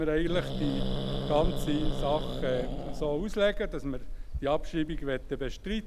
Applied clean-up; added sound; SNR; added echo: none; Growling; 1 dB; none.